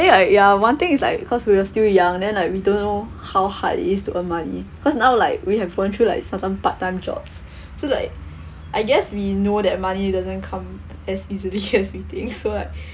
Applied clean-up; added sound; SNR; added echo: none; none; none; none.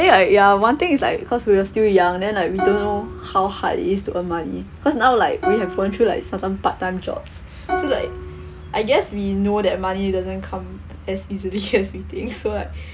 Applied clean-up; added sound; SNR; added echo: none; Plucked string instrument; 11 dB; none.